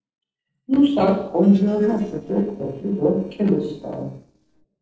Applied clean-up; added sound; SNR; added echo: neural separator model SepFormer DNS4.